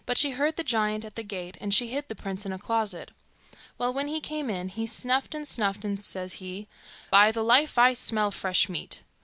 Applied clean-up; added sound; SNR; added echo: none; none; none; none.